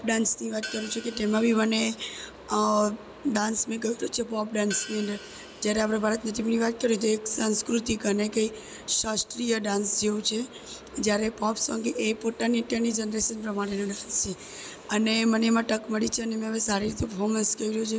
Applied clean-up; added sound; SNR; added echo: none; Hi-hat; 18 dB; none.